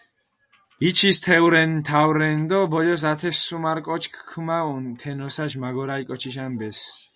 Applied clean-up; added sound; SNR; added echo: none; none; none; none.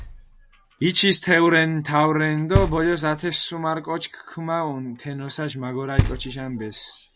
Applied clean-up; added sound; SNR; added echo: none; Knock; 7 dB; none.